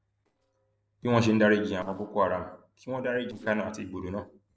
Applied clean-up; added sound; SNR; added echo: neural separator model SepFormer DNS4.